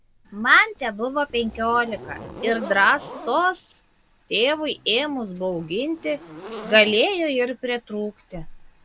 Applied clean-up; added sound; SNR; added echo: none; Zipper (clothing); 17 dB; none.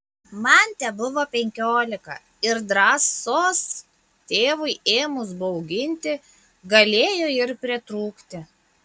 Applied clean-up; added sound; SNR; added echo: none; none; none; none.